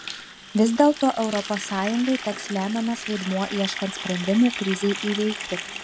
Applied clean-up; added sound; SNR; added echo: none; Water tap, faucet; 10 dB; none.